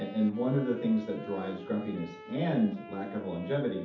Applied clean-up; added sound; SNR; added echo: none; Wind instrument, woodwind instrument; 15 dB; reverberation time 0.5 s.